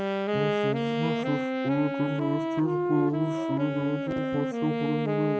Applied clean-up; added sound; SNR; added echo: none; Wind instrument, woodwind instrument; -1 dB; none.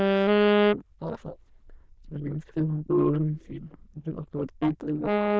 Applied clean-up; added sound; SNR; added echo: neural diffusion model UNIVERSE++.